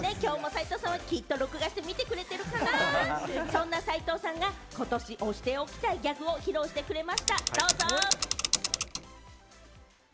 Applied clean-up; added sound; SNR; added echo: none; Mechanisms / Bicycle; 0 dB; none.